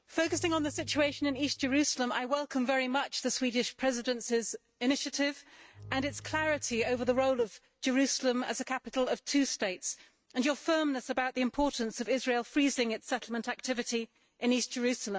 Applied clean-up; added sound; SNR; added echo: neural mask model RNNoise.